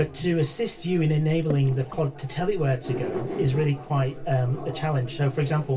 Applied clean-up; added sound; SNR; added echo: none; Water / Splash, splatter; 20 dB; reverberation time 0.1 s.